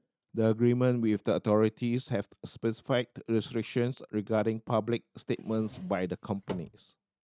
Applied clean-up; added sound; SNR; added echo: neural mask model RNNoise.